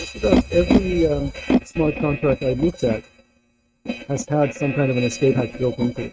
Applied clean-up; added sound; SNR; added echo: neural mask model RNNoise.